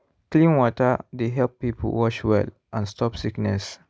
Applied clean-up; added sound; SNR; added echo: none; none; none; none.